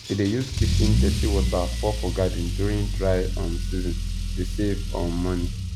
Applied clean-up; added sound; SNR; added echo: none; Engine starting / Accelerating, revving, vroom / Car; -2 dB; none.